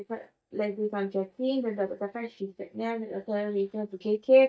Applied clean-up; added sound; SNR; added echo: neural mask model DeepFilterNet 3.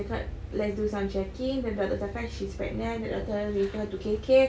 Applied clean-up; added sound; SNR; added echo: none; none; none; none.